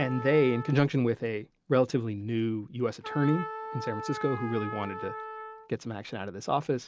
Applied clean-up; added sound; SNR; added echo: none; Trumpet; 12 dB; none.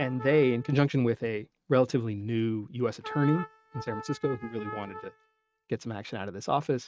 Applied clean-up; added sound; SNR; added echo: neural mask model RNNoise.